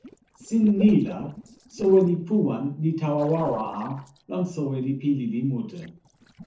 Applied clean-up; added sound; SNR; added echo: neural separator model SepFormer DNS4.